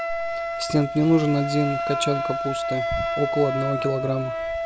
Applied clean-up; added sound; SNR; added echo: none; Wind instrument, woodwind instrument; 2 dB; none.